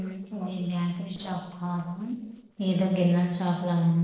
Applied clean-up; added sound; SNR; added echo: neural separator model SepFormer DNS4.